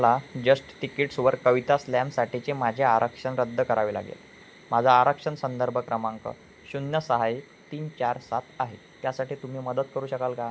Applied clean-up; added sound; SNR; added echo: none; none; none; none.